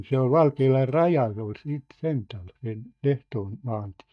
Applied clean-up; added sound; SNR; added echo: neural mask model DeepFilterNet 3.